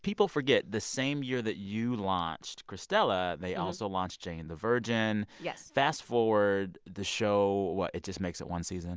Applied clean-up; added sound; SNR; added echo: none; none; none; none.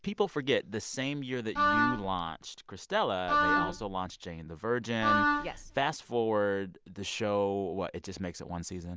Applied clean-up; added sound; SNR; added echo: none; Wind instrument, woodwind instrument; -3 dB; none.